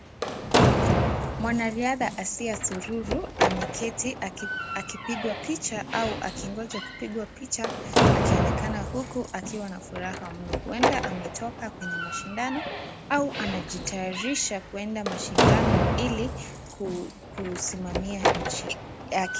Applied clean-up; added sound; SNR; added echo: none; Slam; -4 dB; none.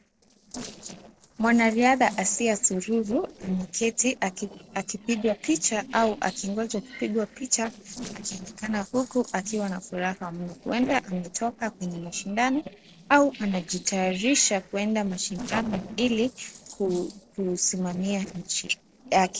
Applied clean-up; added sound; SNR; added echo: neural separator model SepFormer DNS4.